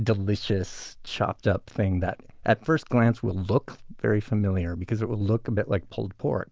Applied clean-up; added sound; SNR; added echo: none; none; none; none.